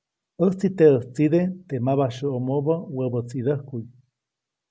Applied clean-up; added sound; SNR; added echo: none; none; none; none.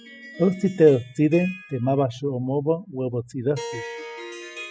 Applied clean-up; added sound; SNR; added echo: classical method spectral subtraction.